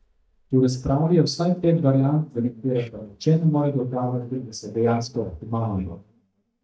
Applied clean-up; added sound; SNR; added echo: neural mask model DeepFilterNet 3.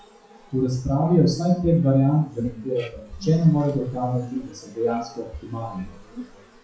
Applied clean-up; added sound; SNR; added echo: classical method WPE with log-MMSE.